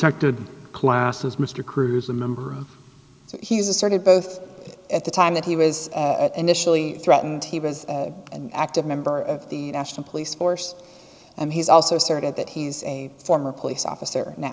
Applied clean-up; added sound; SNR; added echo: none; none; none; none.